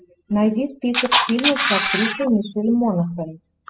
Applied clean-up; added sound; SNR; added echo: classical method spectral subtraction.